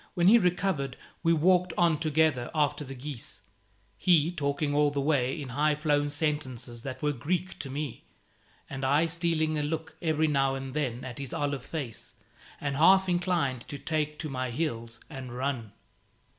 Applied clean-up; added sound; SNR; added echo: none; none; none; none.